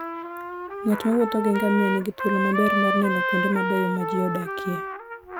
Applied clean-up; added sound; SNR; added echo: none; Trumpet; 2 dB; none.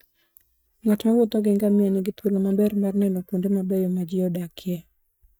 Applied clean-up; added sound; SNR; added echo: neural mask model DeepFilterNet 3.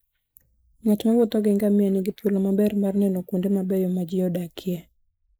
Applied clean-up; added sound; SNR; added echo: neural mask model Resemble Enhance denoiser.